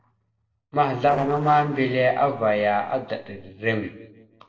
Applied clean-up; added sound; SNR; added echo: neural separator model SepFormer DNS4.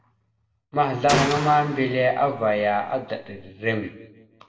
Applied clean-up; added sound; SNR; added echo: none; Gunshot, gunfire; 6 dB; reverberation time 0.8 s.